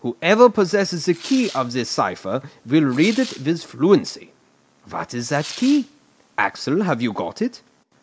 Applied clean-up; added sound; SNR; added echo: none; Tearing; 19 dB; none.